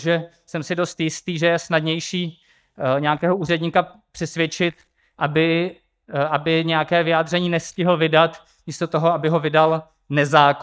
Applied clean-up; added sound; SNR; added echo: neural mask model DeepFilterNet 3.